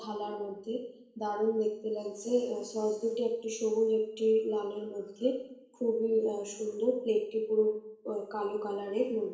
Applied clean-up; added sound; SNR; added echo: none; none; none; reverberation time 0.7 s.